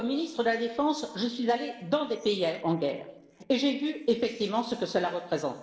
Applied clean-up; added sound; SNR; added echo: neural separator model SepFormer DNS4.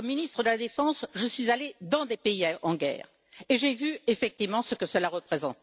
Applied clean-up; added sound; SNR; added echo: none; none; none; none.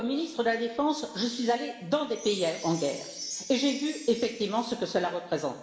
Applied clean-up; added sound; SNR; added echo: none; Chime; 14 dB; reverberation time 1.1 s.